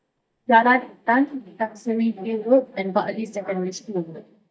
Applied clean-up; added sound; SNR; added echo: neural mask model DeepFilterNet 3.